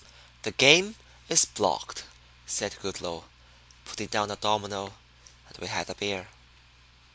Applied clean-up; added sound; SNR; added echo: none; none; none; none.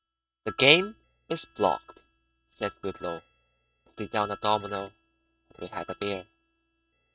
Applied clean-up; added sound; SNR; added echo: neural mask model RNNoise.